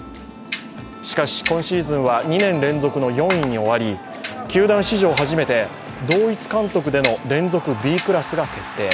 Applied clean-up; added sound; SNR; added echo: none; Clock; 14 dB; none.